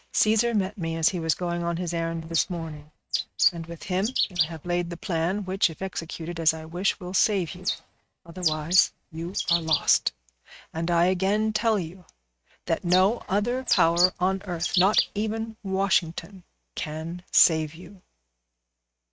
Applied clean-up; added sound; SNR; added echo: neural mask model RNNoise.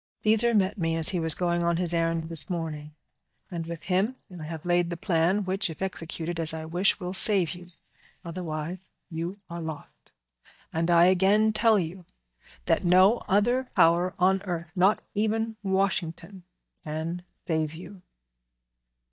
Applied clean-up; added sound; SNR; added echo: neural mask model DeepFilterNet 3.